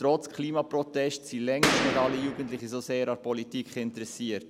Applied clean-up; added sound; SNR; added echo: none; Boom; -2 dB; none.